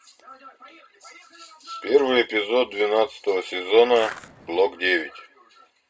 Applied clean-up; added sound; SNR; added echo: none; Skateboard; 13 dB; reverberation time 0.2 s.